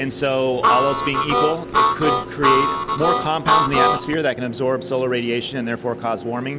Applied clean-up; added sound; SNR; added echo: none; Harmonica; -3 dB; none.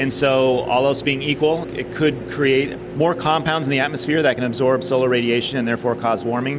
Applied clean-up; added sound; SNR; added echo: none; none; none; none.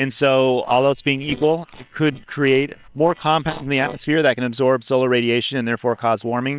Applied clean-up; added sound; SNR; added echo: neural separator model SepFormer WHAM!.